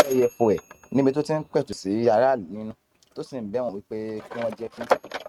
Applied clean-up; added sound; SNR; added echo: neural mask model RNNoise.